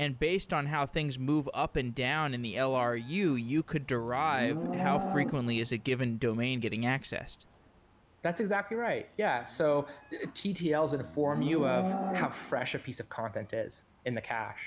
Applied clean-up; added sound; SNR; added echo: none; Livestock, farm animals, working animals; 9 dB; none.